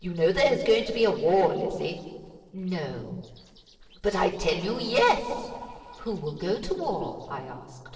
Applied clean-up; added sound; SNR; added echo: neural separator model SepFormer DNS4.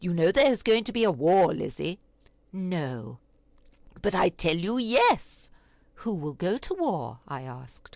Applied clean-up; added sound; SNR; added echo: none; none; none; none.